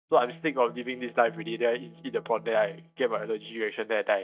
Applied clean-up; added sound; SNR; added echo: neural mask model DeepFilterNet 3.